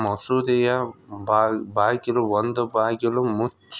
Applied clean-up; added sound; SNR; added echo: none; none; none; none.